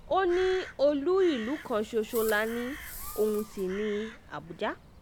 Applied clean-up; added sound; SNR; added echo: none; Crow + Fireworks; 14 dB; none.